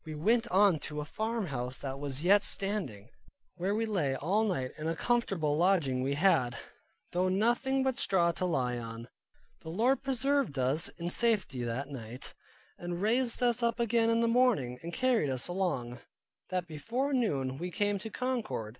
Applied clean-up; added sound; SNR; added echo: none; none; none; none.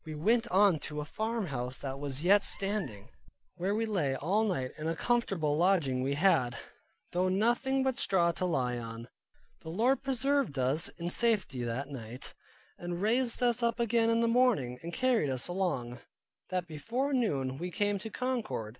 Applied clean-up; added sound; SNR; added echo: none; Meow; 18 dB; none.